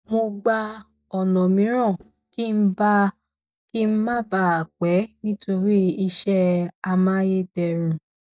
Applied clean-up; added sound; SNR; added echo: neural mask model DeepFilterNet 3.